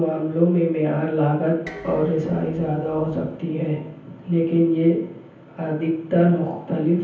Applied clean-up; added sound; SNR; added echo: none; Dishes, pots, and pans; 20 dB; reverberation time 0.7 s.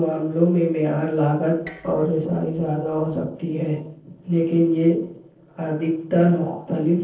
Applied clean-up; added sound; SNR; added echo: neural separator model SepFormer DNS4.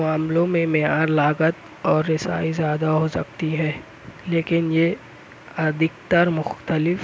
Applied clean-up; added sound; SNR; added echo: none; none; none; none.